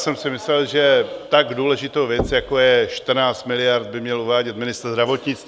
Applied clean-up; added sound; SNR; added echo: none; Knock; 12 dB; none.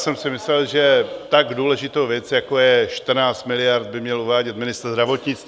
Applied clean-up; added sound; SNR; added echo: none; none; none; none.